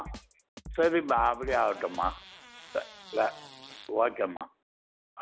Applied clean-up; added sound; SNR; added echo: none; Fart + Drum kit; 16 dB; none.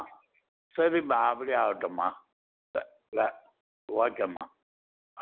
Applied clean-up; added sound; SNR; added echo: none; none; none; none.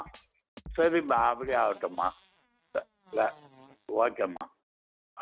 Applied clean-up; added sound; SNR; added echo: neural mask model RNNoise.